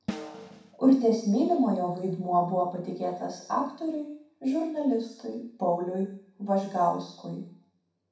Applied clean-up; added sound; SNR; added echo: none; Snare drum; 10 dB; reverberation time 0.6 s.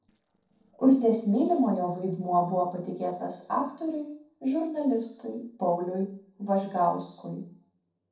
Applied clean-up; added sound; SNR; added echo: neural separator model SepFormer DNS4.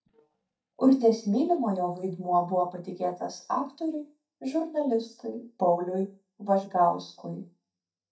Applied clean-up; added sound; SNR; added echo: neural mask model DeepFilterNet 3.